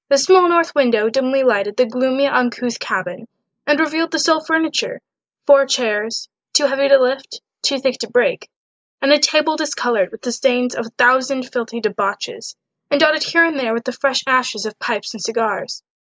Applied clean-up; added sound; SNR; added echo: neural mask model Resemble Enhance denoiser.